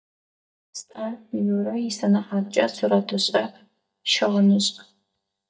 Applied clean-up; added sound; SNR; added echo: neural mask model DeepFilterNet 3.